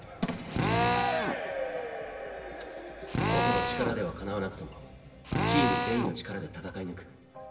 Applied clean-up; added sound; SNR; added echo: none; Drill; -4 dB; reverberation time 0.9 s.